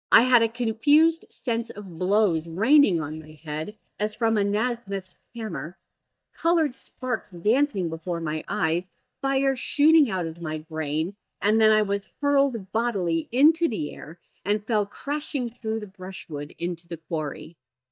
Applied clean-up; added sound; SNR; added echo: neural mask model DeepFilterNet 3.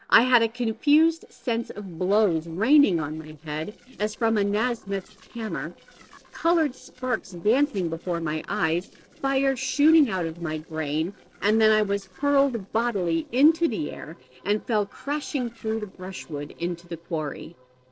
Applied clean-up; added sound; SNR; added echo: neural separator model SepFormer DNS4.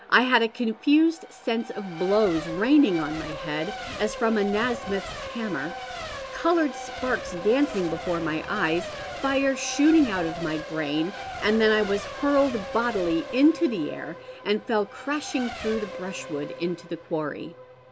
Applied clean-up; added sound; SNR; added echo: none; Race car, auto racing / Accelerating, revving, vroom / Mechanisms; 11 dB; none.